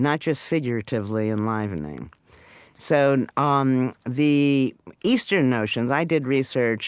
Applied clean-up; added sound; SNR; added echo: none; none; none; none.